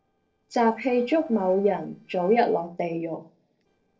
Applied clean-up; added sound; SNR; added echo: neural separator model SepFormer DNS4.